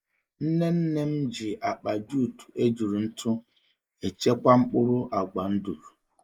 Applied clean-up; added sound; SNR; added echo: neural mask model Resemble Enhance denoiser.